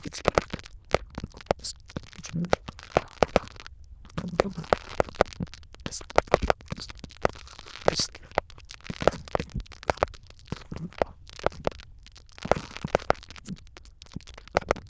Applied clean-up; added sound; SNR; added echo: neural diffusion model UNIVERSE++.